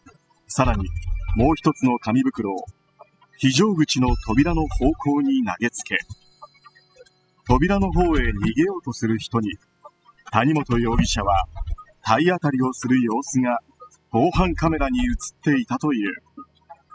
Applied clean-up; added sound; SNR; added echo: classical method spectral subtraction.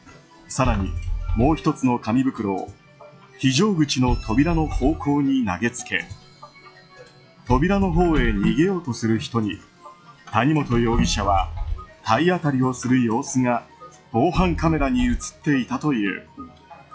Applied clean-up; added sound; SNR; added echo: classical method log-MMSE.